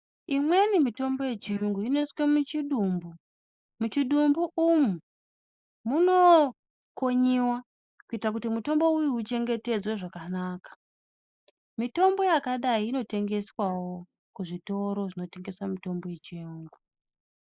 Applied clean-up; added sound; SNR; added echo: neural mask model Resemble Enhance denoiser.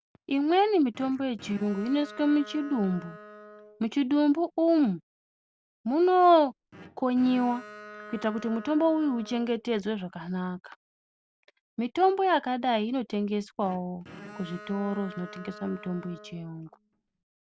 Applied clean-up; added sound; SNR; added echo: none; Bowed string instrument; 19 dB; none.